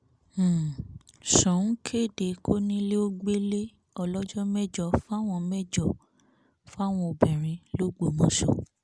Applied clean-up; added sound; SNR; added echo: none; none; none; none.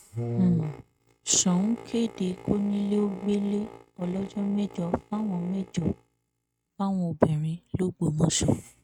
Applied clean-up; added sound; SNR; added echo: neural mask model RNNoise.